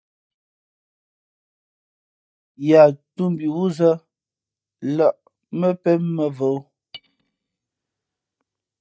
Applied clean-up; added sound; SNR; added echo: neural mask model DeepFilterNet 3.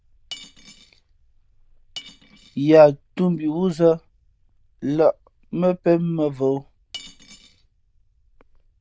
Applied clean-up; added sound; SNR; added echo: neural diffusion model UNIVERSE++.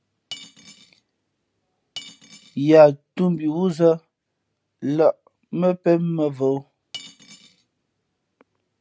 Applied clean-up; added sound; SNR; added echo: none; Cutlery, silverware / Dishes, pots, and pans; 19 dB; none.